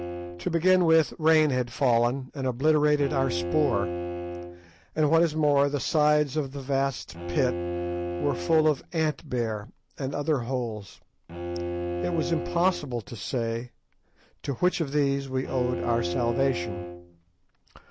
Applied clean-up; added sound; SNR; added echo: none; Bowed string instrument; 8 dB; none.